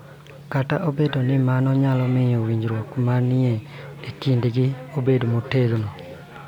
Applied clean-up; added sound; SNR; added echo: none; none; none; none.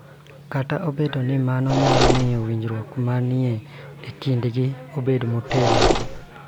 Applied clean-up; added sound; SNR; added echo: none; Mechanisms; -2 dB; none.